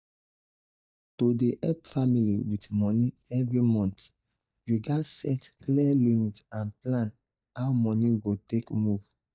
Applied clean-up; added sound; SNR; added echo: neural mask model DeepFilterNet 3.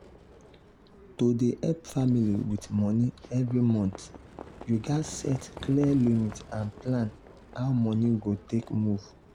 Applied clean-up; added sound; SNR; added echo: none; Livestock, farm animals, working animals; 19 dB; none.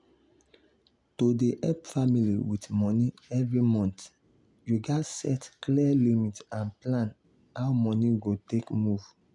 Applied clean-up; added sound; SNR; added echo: none; none; none; none.